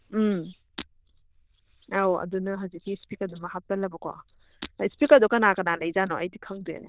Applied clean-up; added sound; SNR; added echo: neural diffusion model UNIVERSE++.